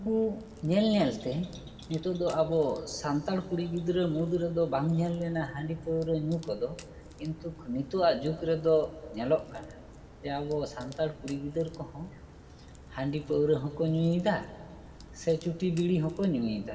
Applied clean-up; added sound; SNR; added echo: none; Crack; 19 dB; reverberation time 2.6 s.